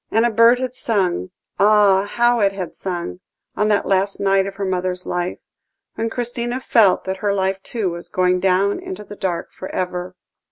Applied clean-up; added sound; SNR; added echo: none; none; none; none.